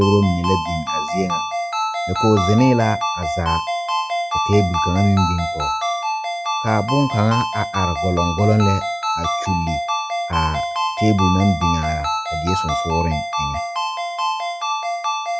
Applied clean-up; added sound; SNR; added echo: classical method log-MMSE.